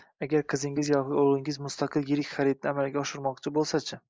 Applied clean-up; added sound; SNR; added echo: neural mask model Resemble Enhance denoiser.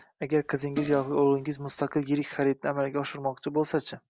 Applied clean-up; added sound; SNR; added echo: none; Fart; 15 dB; none.